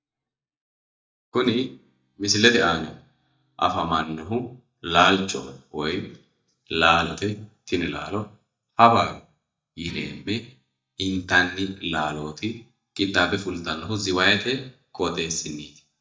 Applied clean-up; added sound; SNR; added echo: neural mask model DeepFilterNet 3.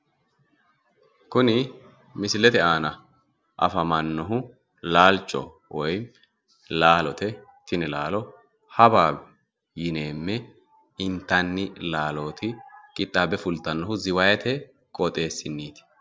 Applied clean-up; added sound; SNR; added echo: none; none; none; none.